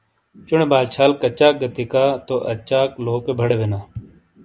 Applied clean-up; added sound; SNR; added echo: none; none; none; none.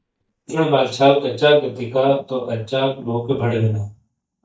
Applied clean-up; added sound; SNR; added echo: neural mask model DeepFilterNet 3.